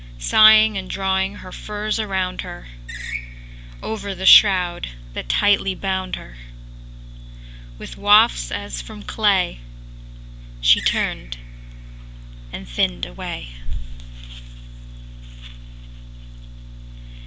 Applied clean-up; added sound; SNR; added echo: none; Screech; 11 dB; none.